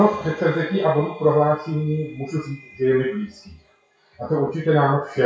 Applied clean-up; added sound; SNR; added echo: classical method WPE with log-MMSE.